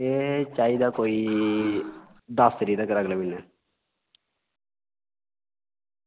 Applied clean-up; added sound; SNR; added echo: none; Scratching (performance technique); 18 dB; none.